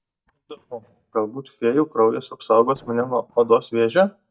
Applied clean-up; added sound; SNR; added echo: neural mask model DeepFilterNet 3.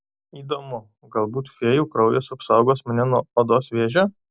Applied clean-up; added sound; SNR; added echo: none; none; none; none.